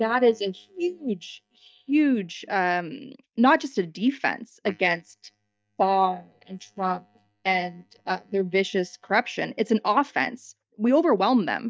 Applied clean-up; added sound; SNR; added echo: neural mask model DeepFilterNet 3.